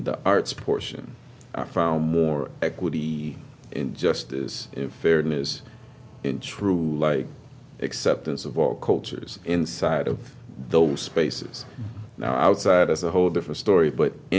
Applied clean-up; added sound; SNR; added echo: none; none; none; none.